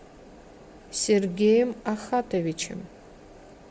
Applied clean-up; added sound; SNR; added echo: none; none; none; none.